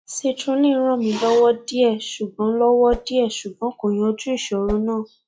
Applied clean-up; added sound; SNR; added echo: classical method log-MMSE.